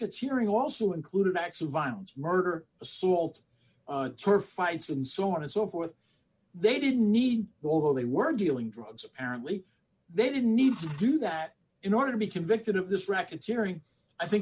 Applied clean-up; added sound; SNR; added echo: none; none; none; none.